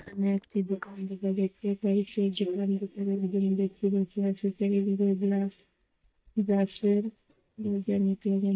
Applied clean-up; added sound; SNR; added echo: neural mask model DeepFilterNet 3.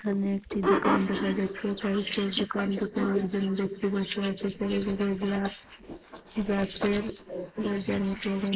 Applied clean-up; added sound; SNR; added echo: neural mask model Resemble Enhance denoiser.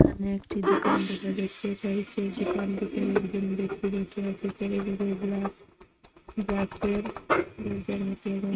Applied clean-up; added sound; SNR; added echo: neural mask model RNNoise.